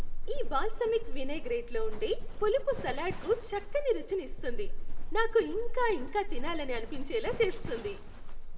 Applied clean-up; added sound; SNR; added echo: none; Livestock, farm animals, working animals; -2 dB; reverberation time 2.0 s.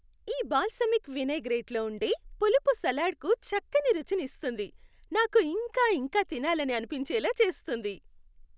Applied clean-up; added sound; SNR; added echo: none; none; none; none.